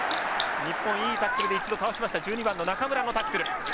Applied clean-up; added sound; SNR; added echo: none; Sink (filling or washing) / Liquid; 11 dB; none.